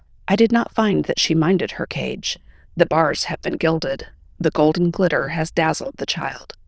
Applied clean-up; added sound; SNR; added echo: neural diffusion model UNIVERSE++.